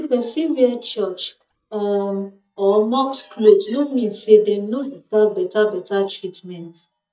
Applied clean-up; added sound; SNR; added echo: neural mask model DeepFilterNet 3.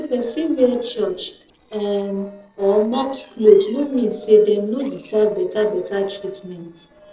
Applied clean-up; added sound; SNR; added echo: neural separator model SepFormer DNS4.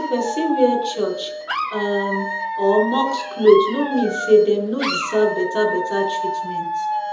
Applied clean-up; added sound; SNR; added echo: none; Alarm / Dog; 5 dB; reverberation time 0.8 s.